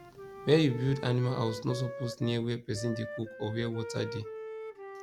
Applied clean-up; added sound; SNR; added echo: none; Wind instrument, woodwind instrument; 11 dB; none.